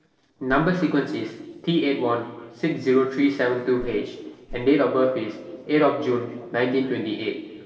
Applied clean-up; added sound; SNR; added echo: neural separator model SepFormer DNS4.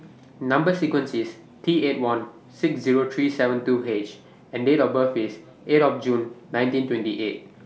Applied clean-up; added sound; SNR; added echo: none; none; none; none.